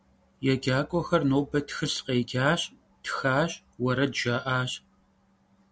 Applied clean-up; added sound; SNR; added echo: none; none; none; none.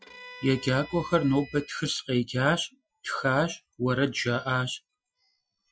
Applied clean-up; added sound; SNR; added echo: classical method Wiener filter.